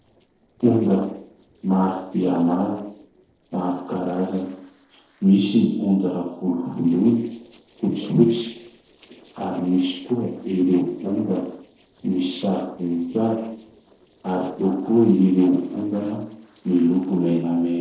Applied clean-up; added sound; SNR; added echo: neural separator model SepFormer DNS4.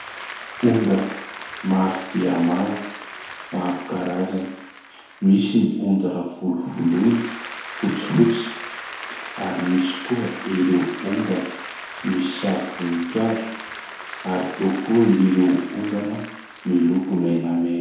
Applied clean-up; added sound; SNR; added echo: none; Applause; 13 dB; reverberation time 0.9 s.